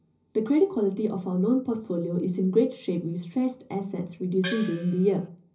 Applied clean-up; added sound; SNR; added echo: none; Gong; 11 dB; reverberation time 0.5 s.